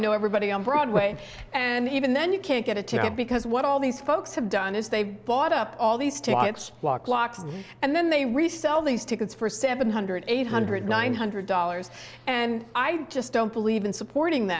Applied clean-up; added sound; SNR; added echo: none; none; none; none.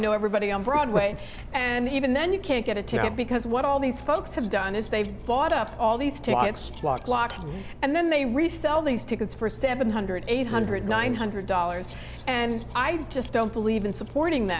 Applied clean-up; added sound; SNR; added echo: none; Cutlery, silverware; 13 dB; none.